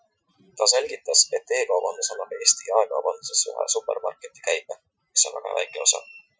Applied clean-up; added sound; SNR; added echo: classical method Wiener filter.